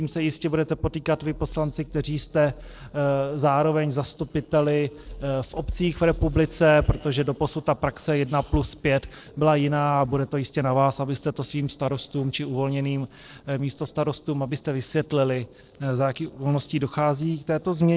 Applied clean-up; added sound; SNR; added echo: neural separator model SepFormer DNS4.